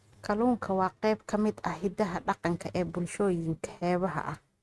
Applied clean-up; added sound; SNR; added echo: neural mask model RNNoise.